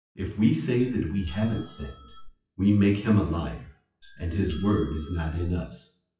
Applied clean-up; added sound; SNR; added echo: classical method WPE with log-MMSE.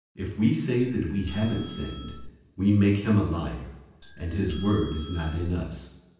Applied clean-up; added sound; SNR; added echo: none; Doorbell; 16 dB; reverberation time 0.9 s.